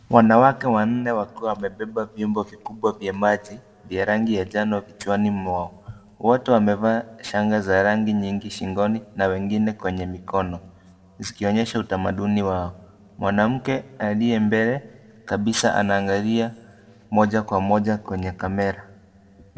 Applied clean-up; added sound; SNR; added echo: none; none; none; reverberation time 1.0 s.